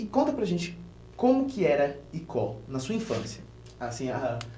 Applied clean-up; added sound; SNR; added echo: none; none; none; none.